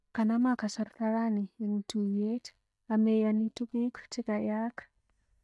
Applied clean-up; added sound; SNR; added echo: neural mask model DeepFilterNet 3.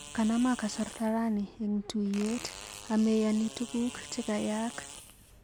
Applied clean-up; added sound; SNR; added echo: none; Fart; 15 dB; none.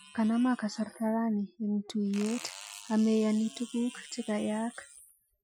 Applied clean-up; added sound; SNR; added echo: classical method Wiener filter.